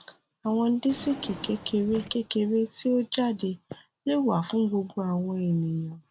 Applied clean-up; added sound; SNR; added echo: none; Drawer open or close; 16 dB; none.